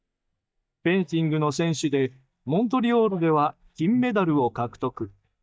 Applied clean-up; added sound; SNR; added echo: neural mask model DeepFilterNet 3.